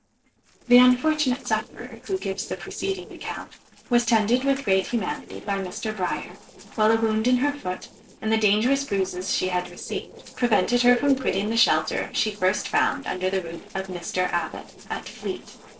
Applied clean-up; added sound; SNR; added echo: neural separator model SepFormer DNS4.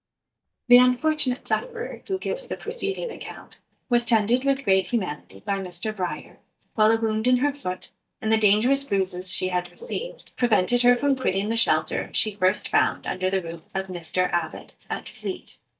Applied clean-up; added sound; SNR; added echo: neural mask model DeepFilterNet 3.